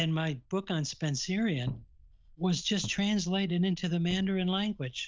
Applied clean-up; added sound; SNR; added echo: neural diffusion model UNIVERSE++.